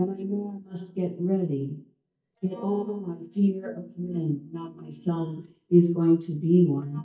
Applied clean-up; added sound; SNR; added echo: neural mask model DeepFilterNet 3.